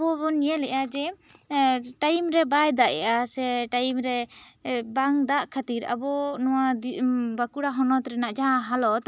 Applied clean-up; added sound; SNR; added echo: none; none; none; none.